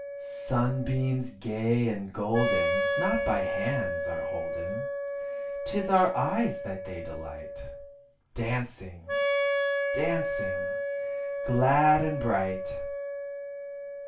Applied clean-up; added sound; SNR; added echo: none; Wind instrument, woodwind instrument; 2 dB; reverberation time 0.2 s.